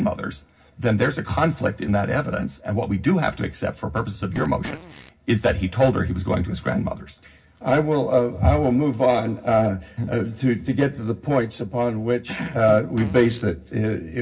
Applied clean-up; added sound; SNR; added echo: none; Fart; 15 dB; reverberation time 0.4 s.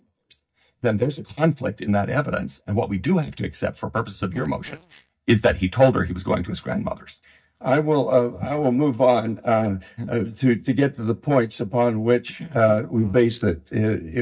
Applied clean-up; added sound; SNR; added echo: neural mask model DeepFilterNet 3.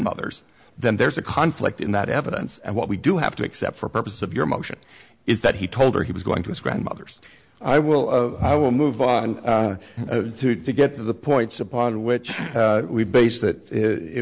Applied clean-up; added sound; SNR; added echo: none; none; none; none.